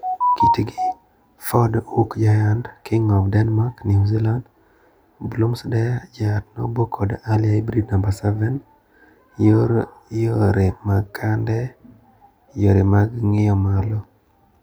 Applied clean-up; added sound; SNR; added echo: none; none; none; none.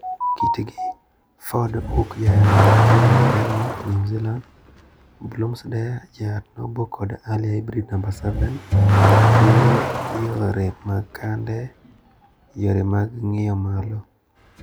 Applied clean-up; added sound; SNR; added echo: none; Accelerating, revving, vroom / Car; -3 dB; none.